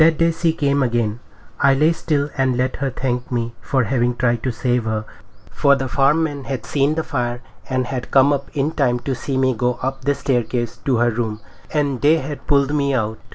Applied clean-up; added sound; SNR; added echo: none; none; none; none.